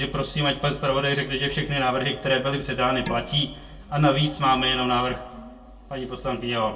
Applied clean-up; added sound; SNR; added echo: none; Dishes, pots, and pans; 16 dB; reverberation time 0.2 s.